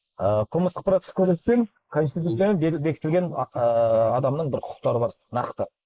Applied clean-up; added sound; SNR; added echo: neural mask model Resemble Enhance denoiser.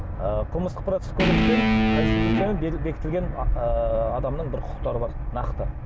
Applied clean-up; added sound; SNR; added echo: none; Guitar; -3 dB; none.